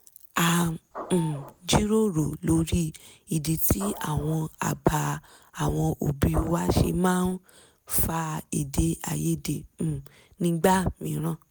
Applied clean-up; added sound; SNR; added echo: none; Printer / Engine; 15 dB; none.